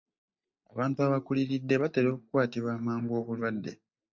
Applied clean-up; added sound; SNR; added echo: neural mask model DeepFilterNet 3.